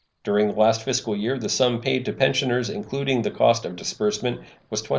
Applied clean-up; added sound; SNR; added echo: neural separator model SepFormer DNS4.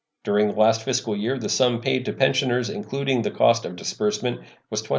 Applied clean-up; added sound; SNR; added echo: none; none; none; none.